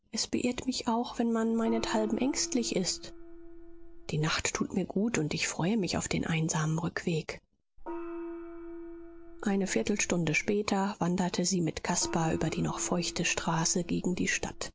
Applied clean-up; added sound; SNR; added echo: none; Gong; 11 dB; none.